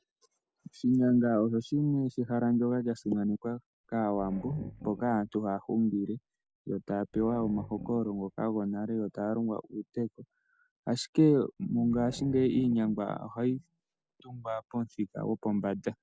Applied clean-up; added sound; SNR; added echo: none; Growling; 18 dB; none.